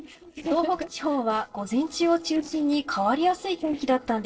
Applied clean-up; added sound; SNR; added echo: neural separator model SepFormer DNS4.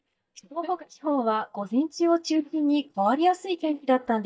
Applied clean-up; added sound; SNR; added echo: neural mask model DeepFilterNet 3.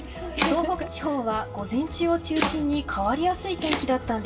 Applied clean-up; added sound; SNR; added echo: none; Domestic sounds, home sounds; 7 dB; reverberation time 0.2 s.